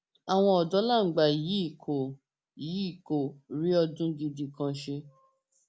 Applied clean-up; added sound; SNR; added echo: none; none; none; none.